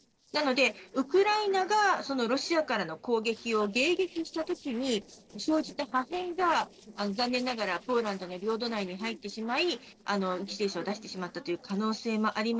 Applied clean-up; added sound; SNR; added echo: neural separator model SepFormer DNS4.